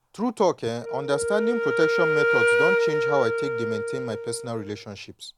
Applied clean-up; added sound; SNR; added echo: none; Wind instrument, woodwind instrument; -2 dB; none.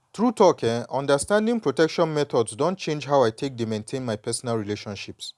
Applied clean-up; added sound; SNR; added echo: none; none; none; none.